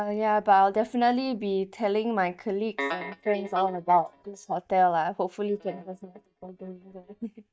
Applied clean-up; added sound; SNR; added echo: neural mask model DeepFilterNet 3.